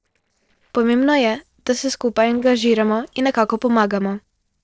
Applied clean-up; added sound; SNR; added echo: neural separator model SepFormer DNS4.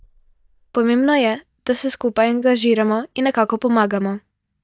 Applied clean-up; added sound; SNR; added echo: neural mask model DeepFilterNet 3.